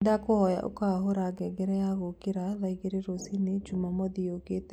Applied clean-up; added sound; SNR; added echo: none; none; none; none.